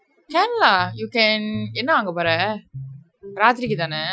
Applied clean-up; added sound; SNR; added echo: classical method Wiener filter.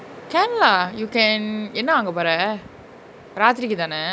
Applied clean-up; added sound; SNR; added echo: none; none; none; none.